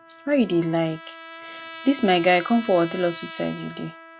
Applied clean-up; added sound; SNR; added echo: none; Trumpet; 16 dB; none.